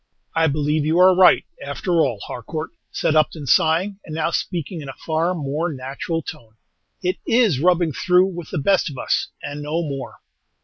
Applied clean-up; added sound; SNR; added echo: none; none; none; none.